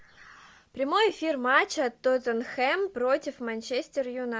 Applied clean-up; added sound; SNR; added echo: none; none; none; none.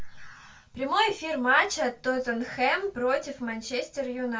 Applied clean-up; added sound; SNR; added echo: none; none; none; reverberation time 0.2 s.